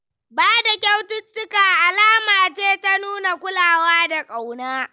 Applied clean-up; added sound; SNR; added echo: none; none; none; none.